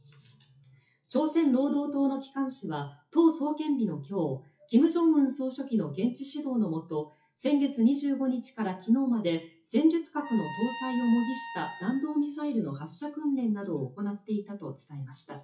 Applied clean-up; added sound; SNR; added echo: classical method WPE with log-MMSE.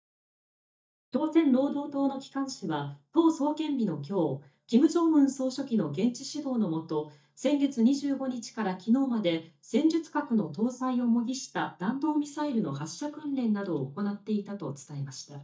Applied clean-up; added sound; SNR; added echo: neural mask model DeepFilterNet 3.